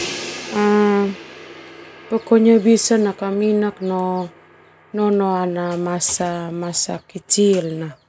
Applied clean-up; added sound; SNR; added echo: none; Crash cymbal; 18 dB; none.